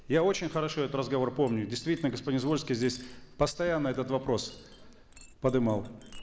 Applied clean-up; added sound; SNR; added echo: none; Chink, clink; 19 dB; none.